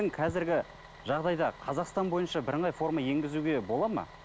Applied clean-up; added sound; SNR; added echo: none; Bus; 19 dB; none.